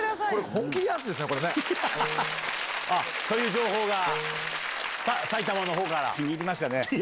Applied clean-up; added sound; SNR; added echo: none; Wind instrument, woodwind instrument; 11 dB; none.